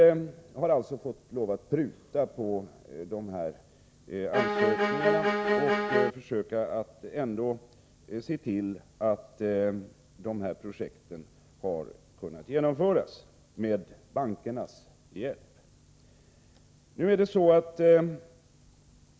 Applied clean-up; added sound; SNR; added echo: none; Bowed string instrument; -4 dB; none.